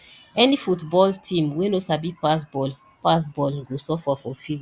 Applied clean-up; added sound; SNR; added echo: none; none; none; none.